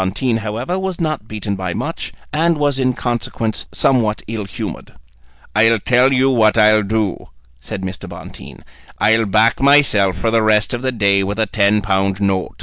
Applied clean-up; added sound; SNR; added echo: none; none; none; none.